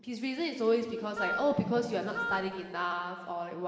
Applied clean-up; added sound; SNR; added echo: none; Wind instrument, woodwind instrument; 5 dB; reverberation time 2.2 s.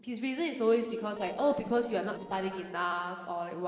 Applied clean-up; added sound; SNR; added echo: neural separator model SepFormer DNS4.